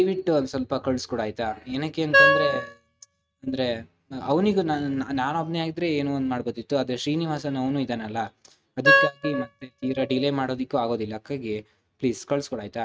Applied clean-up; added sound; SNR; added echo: neural mask model RNNoise.